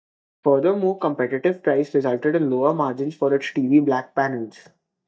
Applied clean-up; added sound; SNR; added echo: neural mask model DeepFilterNet 3.